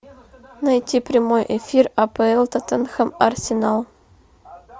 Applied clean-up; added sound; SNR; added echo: none; none; none; none.